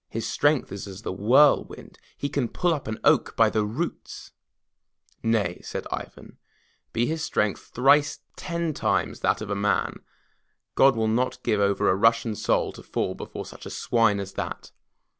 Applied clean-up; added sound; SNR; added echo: none; none; none; none.